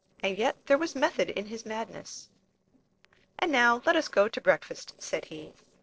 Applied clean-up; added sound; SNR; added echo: neural separator model SepFormer DNS4.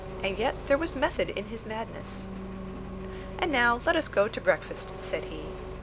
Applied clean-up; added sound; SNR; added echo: none; Engine; 8 dB; none.